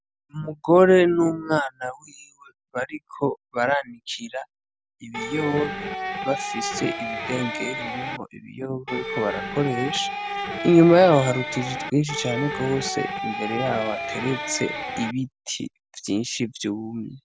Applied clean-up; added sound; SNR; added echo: none; Electric guitar; 6 dB; none.